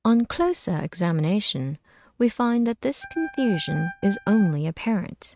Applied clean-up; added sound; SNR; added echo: neural mask model RNNoise.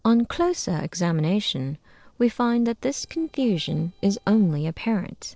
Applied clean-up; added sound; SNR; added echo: neural separator model SepFormer DNS4.